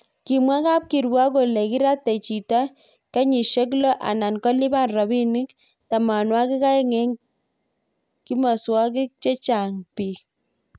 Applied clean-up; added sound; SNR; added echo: none; none; none; none.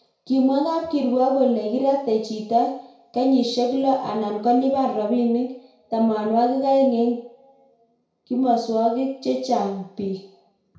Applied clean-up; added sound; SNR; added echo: none; none; none; reverberation time 0.5 s.